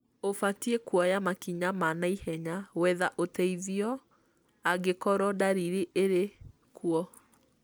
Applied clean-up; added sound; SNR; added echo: none; none; none; none.